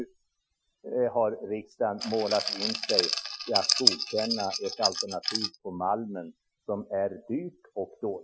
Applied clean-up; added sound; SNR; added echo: classical method Wiener filter.